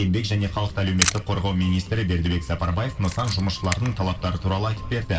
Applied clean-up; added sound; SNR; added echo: none; Camera; 11 dB; reverberation time 2.8 s.